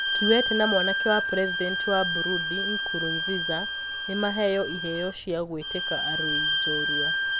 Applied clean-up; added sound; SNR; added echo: none; Bowed string instrument; -1 dB; none.